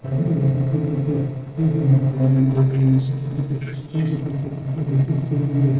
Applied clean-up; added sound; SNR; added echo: neural separator model SepFormer DNS4.